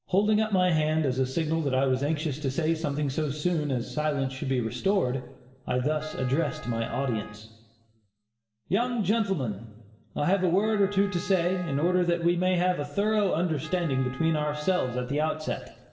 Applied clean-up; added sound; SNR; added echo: none; Wind instrument, woodwind instrument; 20 dB; reverberation time 1.1 s.